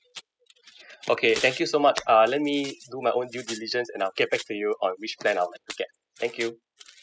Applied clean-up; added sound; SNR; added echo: classical method spectral subtraction.